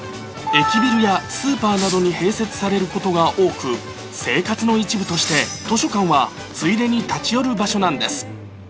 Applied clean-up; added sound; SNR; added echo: none; Fireworks; 17 dB; none.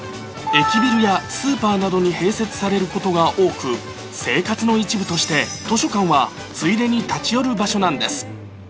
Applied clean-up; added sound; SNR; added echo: none; none; none; none.